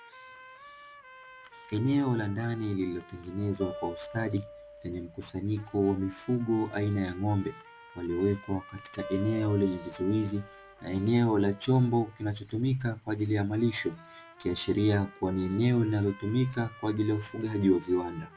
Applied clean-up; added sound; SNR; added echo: none; Trumpet + Acoustic guitar; 19 dB; none.